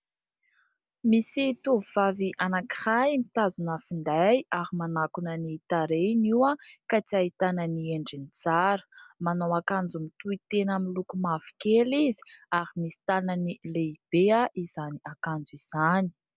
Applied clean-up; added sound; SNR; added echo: none; none; none; none.